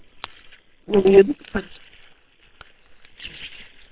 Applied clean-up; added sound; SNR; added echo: neural separator model SepFormer WHAM!.